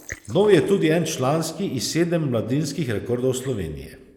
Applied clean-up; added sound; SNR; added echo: neural mask model Resemble Enhance denoiser.